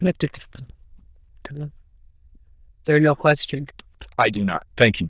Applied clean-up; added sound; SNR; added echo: neural diffusion model UNIVERSE++.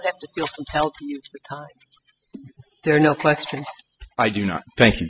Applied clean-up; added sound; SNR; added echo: classical method spectral subtraction.